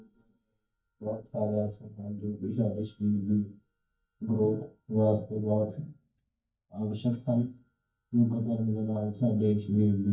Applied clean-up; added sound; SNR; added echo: neural mask model DeepFilterNet 3.